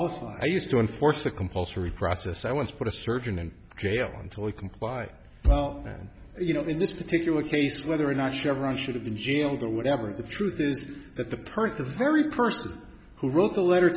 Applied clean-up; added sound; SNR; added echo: none; none; none; none.